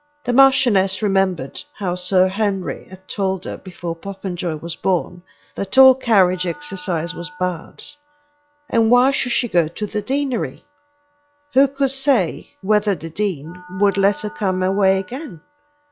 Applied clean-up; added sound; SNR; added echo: classical method log-MMSE.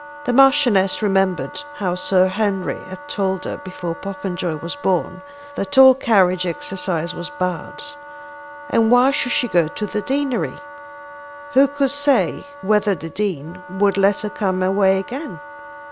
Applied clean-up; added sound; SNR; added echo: none; Wind instrument, woodwind instrument; 16 dB; none.